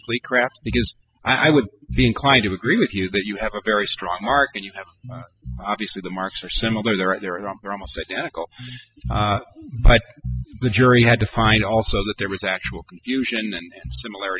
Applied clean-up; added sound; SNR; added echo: classical method spectral subtraction.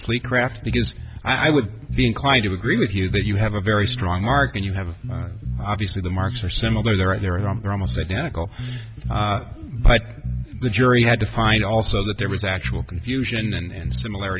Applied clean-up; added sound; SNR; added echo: none; Bass guitar; 9 dB; none.